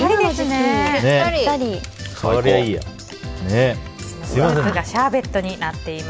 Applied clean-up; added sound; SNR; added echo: none; none; none; none.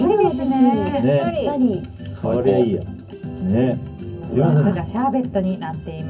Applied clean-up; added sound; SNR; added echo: none; none; none; reverberation time 0.3 s.